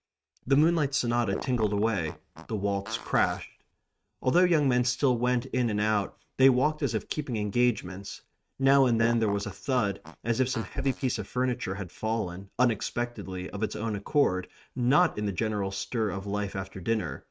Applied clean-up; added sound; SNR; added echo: neural mask model RNNoise.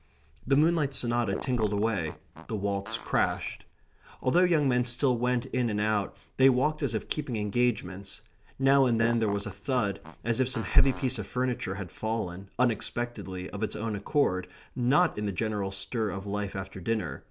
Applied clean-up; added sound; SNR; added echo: none; Fart; 15 dB; none.